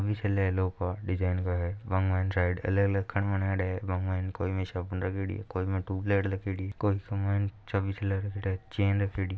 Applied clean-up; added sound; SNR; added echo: none; none; none; none.